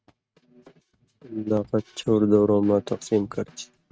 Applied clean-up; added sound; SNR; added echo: neural mask model RNNoise.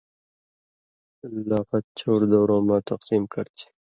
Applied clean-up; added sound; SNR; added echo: none; none; none; none.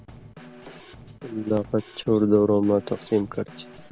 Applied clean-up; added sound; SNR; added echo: none; Snare drum / Drum kit; 19 dB; none.